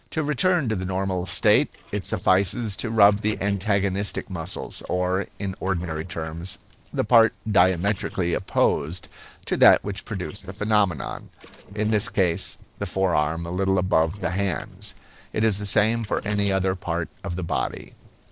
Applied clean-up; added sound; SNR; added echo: neural separator model SepFormer DNS4.